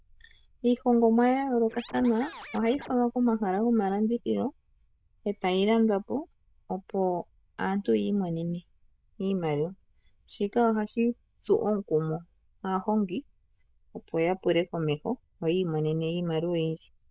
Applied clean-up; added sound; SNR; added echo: neural diffusion model UNIVERSE++.